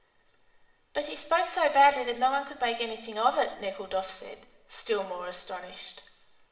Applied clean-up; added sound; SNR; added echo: none; none; none; reverberation time 0.8 s.